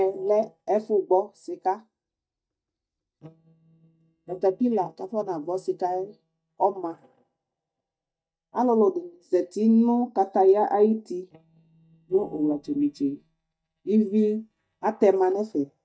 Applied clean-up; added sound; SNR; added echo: neural mask model DeepFilterNet 3.